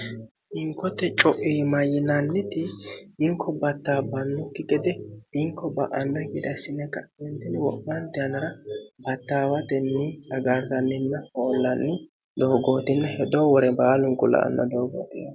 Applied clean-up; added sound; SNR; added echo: none; none; none; none.